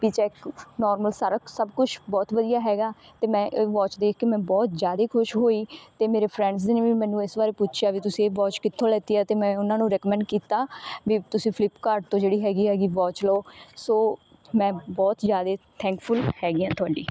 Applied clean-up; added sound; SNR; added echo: none; none; none; none.